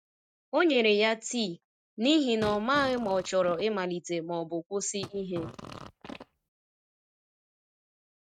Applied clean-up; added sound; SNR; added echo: neural mask model RNNoise.